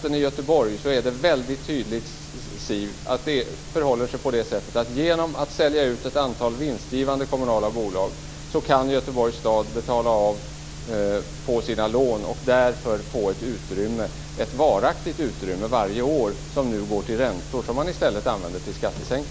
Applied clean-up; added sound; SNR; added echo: none; none; none; none.